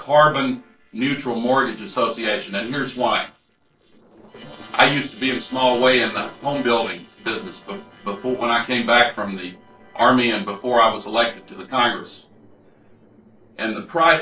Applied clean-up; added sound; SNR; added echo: neural separator model SepFormer DNS4.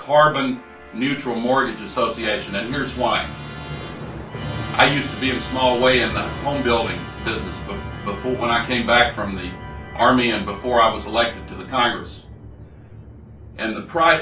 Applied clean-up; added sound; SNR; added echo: none; Musical instrument; 11 dB; reverberation time 0.3 s.